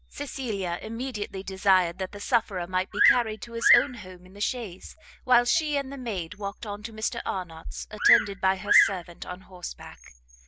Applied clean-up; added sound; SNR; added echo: none; Bird vocalization, bird call, bird song; 1 dB; none.